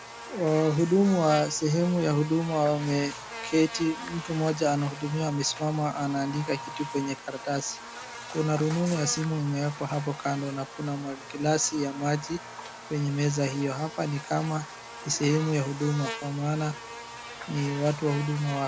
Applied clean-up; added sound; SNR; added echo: none; Buzz; 12 dB; none.